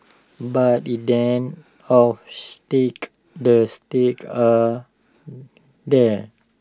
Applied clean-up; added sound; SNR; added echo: none; none; none; none.